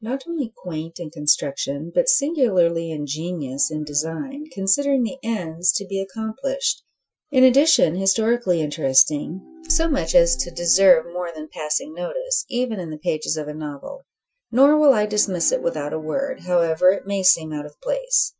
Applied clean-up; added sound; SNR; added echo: classical method Wiener filter.